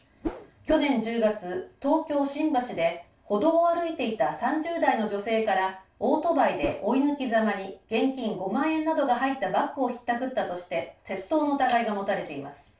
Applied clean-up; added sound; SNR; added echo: none; Whoosh, swoosh, swish; 8 dB; reverberation time 0.3 s.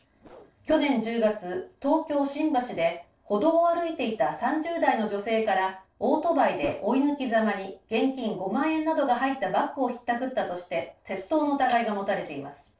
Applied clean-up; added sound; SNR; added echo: neural separator model SepFormer DNS4.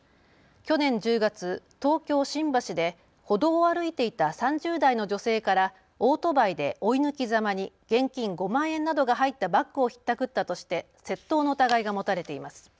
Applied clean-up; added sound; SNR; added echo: none; none; none; none.